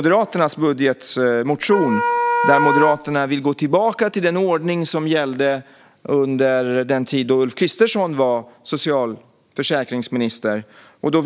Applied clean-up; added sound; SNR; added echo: none; Wind instrument, woodwind instrument; 0 dB; none.